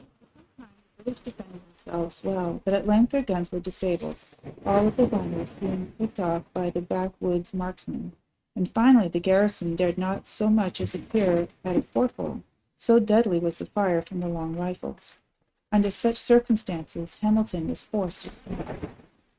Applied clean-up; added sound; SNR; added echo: neural mask model RNNoise.